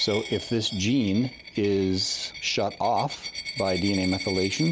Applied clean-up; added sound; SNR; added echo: none; Coin (dropping); 11 dB; none.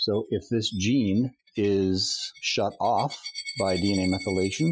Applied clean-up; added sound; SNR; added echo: classical method Wiener filter.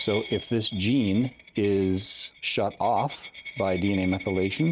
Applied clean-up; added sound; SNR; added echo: neural mask model RNNoise.